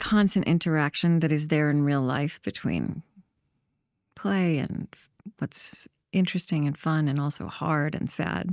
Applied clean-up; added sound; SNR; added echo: neural mask model RNNoise.